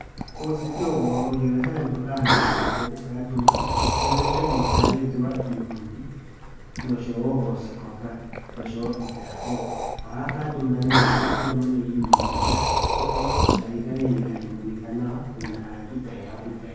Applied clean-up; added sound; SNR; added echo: none; Liquid; -1 dB; reverberation time 1.3 s.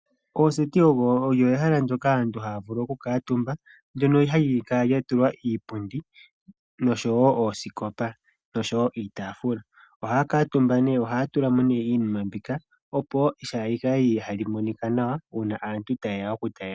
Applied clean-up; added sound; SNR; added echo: none; none; none; none.